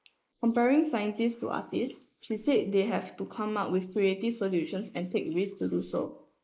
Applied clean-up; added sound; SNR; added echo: neural mask model Resemble Enhance denoiser.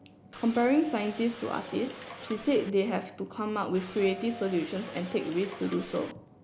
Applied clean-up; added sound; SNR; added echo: none; Subway, metro, underground / Doorbell; 14 dB; none.